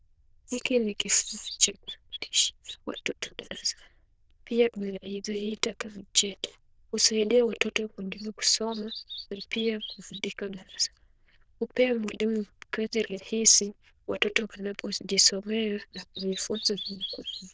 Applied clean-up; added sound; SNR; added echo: neural diffusion model UNIVERSE++.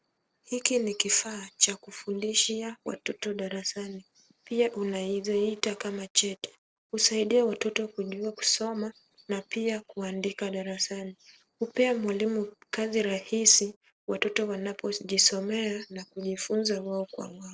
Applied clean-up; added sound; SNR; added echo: neural separator model SepFormer DNS4.